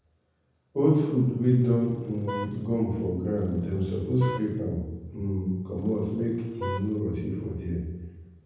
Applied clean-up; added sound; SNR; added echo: none; Vehicle horn, car horn, honking; 12 dB; reverberation time 1.1 s.